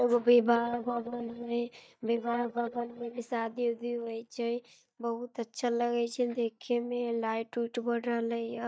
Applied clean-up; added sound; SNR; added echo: neural mask model DeepFilterNet 3.